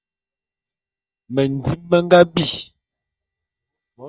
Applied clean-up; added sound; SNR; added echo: neural mask model DeepFilterNet 3.